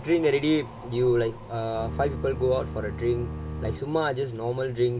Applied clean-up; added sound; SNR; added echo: none; Bowed string instrument; 8 dB; none.